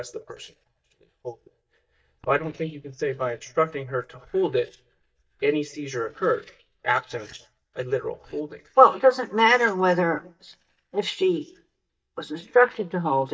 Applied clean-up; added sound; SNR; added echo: neural mask model DeepFilterNet 3.